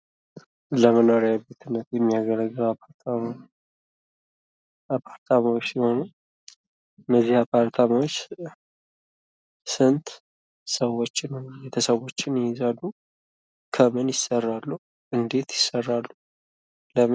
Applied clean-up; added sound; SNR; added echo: none; none; none; none.